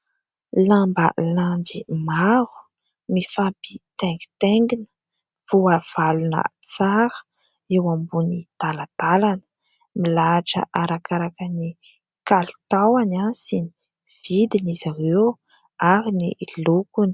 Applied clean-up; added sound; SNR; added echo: none; none; none; none.